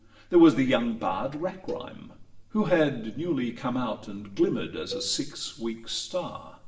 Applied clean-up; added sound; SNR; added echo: none; Cowbell; 17 dB; reverberation time 0.7 s.